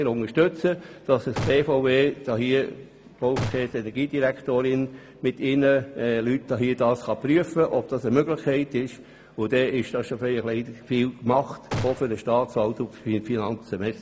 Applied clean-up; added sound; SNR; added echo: none; Gunshot, gunfire; 11 dB; none.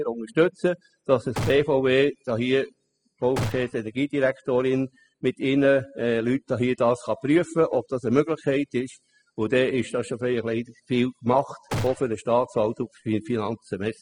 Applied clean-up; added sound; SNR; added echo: classical method spectral subtraction.